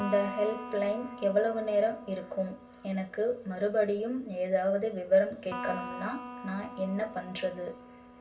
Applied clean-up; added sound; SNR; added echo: none; Electric guitar; 13 dB; reverberation time 0.2 s.